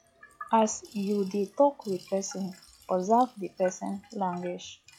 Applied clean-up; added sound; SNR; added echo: classical method log-MMSE.